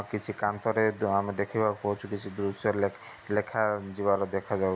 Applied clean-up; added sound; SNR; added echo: none; none; none; none.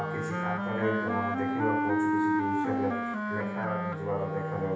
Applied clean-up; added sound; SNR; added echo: none; Wind instrument, woodwind instrument; -3 dB; reverberation time 0.9 s.